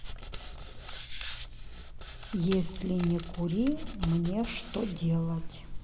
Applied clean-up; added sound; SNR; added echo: none; Hands; 6 dB; reverberation time 2.9 s.